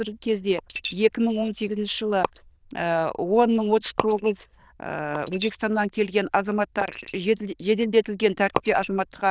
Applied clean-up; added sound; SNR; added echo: neural diffusion model UNIVERSE++.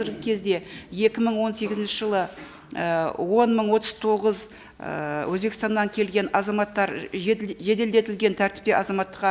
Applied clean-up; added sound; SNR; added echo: none; none; none; none.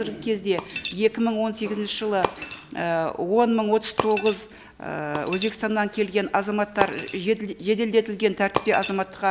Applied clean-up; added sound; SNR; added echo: none; Shatter; 10 dB; none.